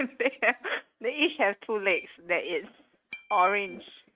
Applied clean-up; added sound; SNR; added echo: neural mask model RNNoise.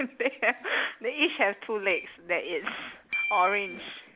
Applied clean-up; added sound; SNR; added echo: none; Keyboard (musical); 6 dB; none.